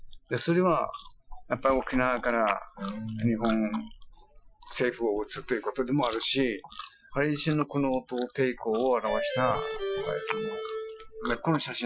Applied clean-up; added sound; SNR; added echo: classical method Wiener filter.